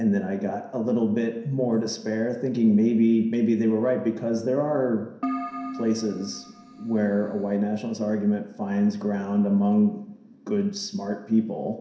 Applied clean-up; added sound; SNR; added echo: none; Keyboard (musical); 11 dB; reverberation time 0.7 s.